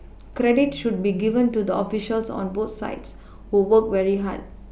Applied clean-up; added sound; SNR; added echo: none; none; none; none.